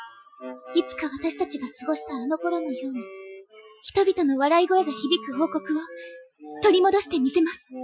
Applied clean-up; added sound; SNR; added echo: classical method Wiener filter.